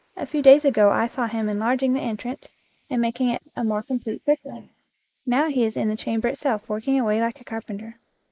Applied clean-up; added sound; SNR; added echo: neural mask model Resemble Enhance denoiser.